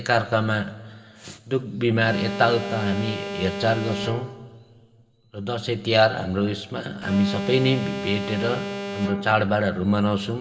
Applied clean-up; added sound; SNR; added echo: none; Alarm; 10 dB; reverberation time 1.5 s.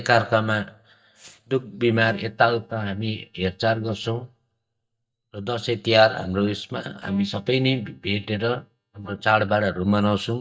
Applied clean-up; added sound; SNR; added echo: neural mask model DeepFilterNet 3.